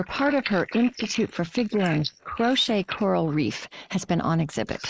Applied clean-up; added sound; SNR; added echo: neural mask model Resemble Enhance denoiser.